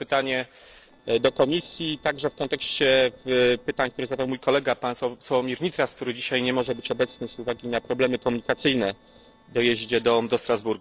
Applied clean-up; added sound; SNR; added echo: neural separator model SepFormer DNS4.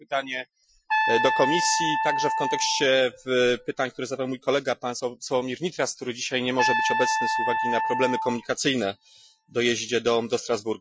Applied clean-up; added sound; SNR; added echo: classical method Wiener filter.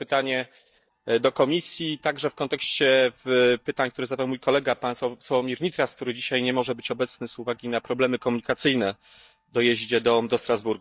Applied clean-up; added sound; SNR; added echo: neural mask model DeepFilterNet 3.